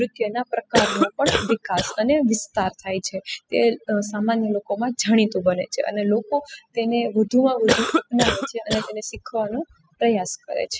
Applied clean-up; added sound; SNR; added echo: classical method spectral subtraction.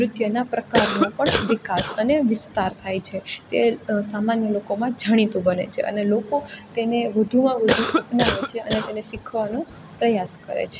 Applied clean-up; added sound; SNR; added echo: none; Cough; 1 dB; none.